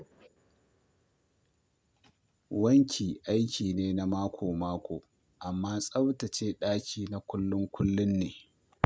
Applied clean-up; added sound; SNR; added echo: none; none; none; none.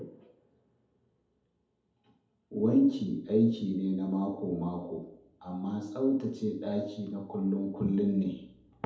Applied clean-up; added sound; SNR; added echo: none; none; none; reverberation time 2.0 s.